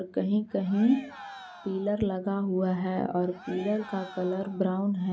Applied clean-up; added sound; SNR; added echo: none; Cheering; 18 dB; none.